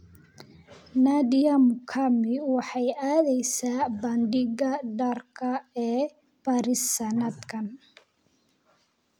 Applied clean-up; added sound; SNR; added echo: none; none; none; none.